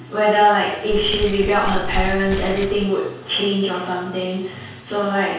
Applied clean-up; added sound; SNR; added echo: none; Keys jangling; 4 dB; reverberation time 0.6 s.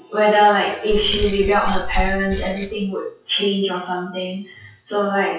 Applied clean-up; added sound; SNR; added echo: classical method WPE with log-MMSE.